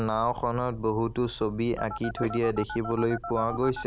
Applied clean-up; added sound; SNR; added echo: none; Telephone + Dog; 11 dB; none.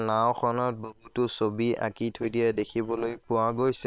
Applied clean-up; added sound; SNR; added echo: neural separator model SepFormer WHAM!.